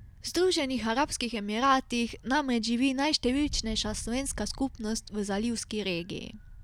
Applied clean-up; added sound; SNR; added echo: none; Wind; 15 dB; none.